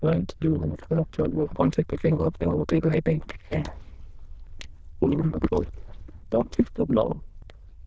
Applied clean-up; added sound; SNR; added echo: neural diffusion model UNIVERSE++.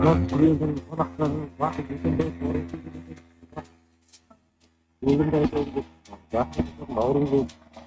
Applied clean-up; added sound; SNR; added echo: neural mask model RNNoise.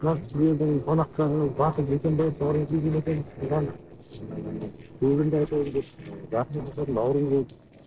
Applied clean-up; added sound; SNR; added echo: neural separator model SepFormer DNS4.